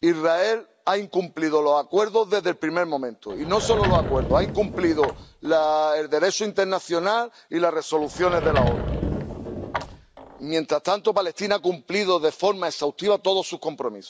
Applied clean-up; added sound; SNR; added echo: none; Sliding door / Wood; 5 dB; none.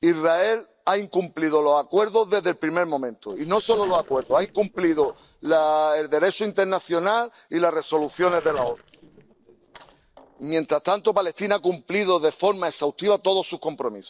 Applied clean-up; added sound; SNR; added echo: neural separator model SepFormer DNS4.